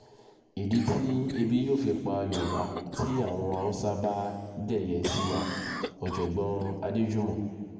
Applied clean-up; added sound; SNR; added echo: none; Cough; 11 dB; reverberation time 1.6 s.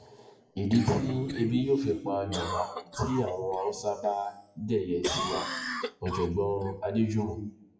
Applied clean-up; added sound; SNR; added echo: classical method WPE with log-MMSE.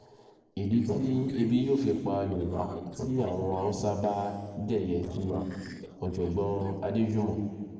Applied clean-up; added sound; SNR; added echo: neural separator model SepFormer DNS4.